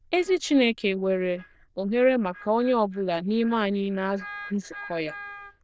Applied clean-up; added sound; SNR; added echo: neural diffusion model UNIVERSE++.